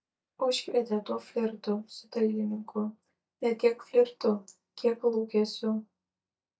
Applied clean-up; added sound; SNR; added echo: neural mask model DeepFilterNet 3.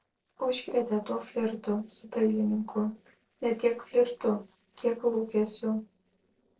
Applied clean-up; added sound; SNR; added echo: neural separator model SepFormer DNS4.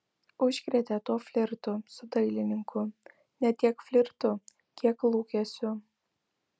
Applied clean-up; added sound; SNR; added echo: none; none; none; none.